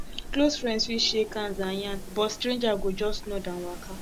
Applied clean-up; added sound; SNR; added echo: none; Wind; 7 dB; none.